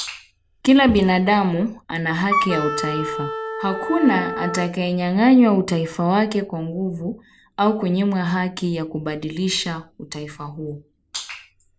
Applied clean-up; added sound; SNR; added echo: none; Wind instrument, woodwind instrument; 5 dB; none.